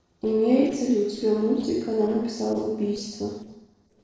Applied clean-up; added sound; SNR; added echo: neural separator model SepFormer DNS4.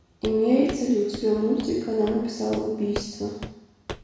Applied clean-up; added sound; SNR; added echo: none; Walk, footsteps; 16 dB; reverberation time 1.1 s.